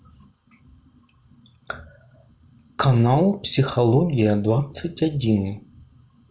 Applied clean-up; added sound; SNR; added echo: none; none; none; none.